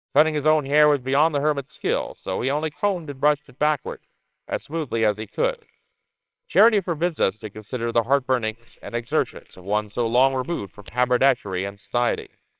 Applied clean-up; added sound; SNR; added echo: neural separator model SepFormer WHAMR!.